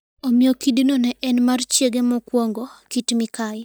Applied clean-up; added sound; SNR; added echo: neural mask model DeepFilterNet 3.